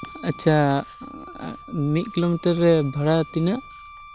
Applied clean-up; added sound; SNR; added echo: none; Wind instrument, woodwind instrument; 19 dB; none.